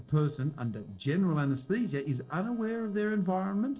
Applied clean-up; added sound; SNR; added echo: neural separator model SepFormer DNS4.